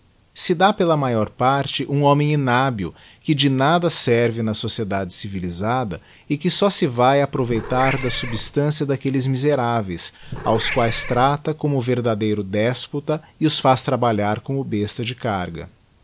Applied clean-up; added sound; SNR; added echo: none; Meow / Purr; 8 dB; none.